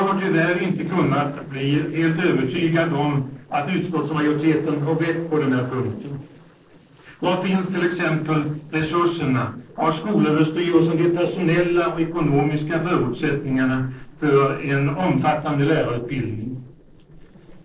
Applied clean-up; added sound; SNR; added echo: neural separator model SepFormer DNS4.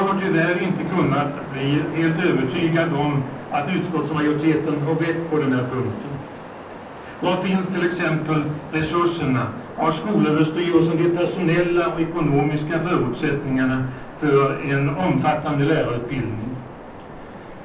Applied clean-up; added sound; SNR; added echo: none; Waves, surf; 14 dB; reverberation time 0.6 s.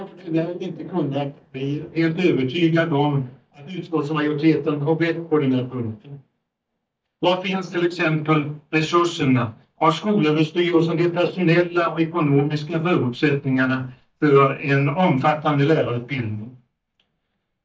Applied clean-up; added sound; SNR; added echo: neural mask model DeepFilterNet 3.